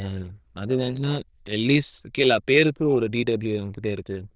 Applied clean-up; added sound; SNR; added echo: neural diffusion model UNIVERSE++.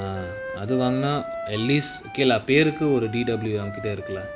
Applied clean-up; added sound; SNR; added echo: none; Wind instrument, woodwind instrument; 12 dB; none.